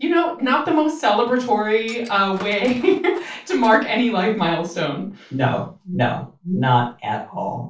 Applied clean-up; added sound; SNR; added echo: neural separator model SepFormer DNS4.